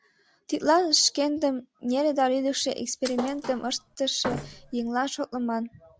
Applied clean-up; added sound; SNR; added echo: none; Thump, thud; 10 dB; none.